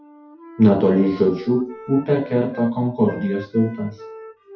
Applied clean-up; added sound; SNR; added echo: classical method WPE with log-MMSE.